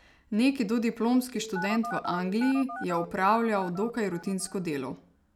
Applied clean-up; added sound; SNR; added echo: none; Telephone; 11 dB; none.